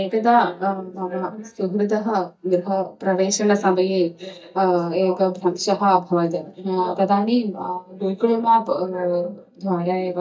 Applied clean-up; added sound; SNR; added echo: neural mask model DeepFilterNet 3.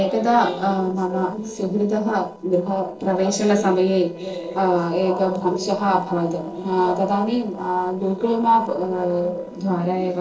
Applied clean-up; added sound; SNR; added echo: neural separator model SepFormer DNS4.